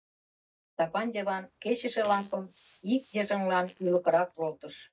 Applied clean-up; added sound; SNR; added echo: neural mask model DeepFilterNet 3.